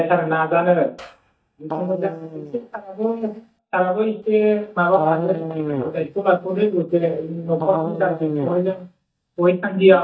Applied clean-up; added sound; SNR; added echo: neural mask model DeepFilterNet 3.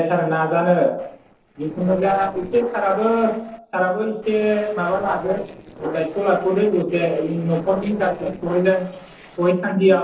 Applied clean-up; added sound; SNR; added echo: neural separator model SepFormer DNS4.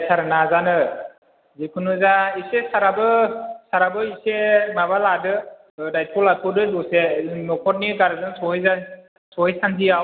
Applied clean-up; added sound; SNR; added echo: none; none; none; none.